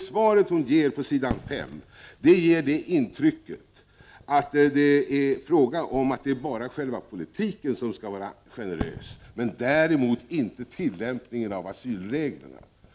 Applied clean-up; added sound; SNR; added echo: none; Fireworks; 20 dB; none.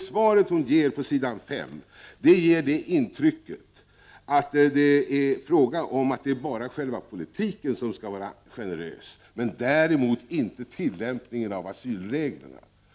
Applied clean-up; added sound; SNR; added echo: none; none; none; none.